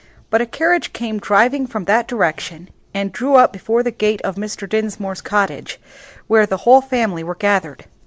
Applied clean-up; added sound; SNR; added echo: none; none; none; none.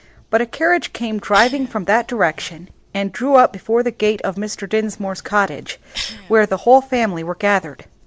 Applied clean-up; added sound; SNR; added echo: none; Cough; 18 dB; none.